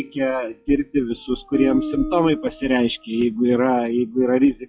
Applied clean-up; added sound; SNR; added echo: classical method log-MMSE.